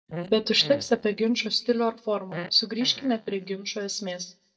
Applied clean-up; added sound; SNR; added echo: neural mask model DeepFilterNet 3.